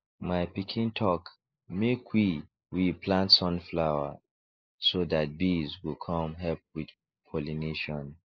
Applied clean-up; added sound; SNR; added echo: neural mask model Resemble Enhance denoiser.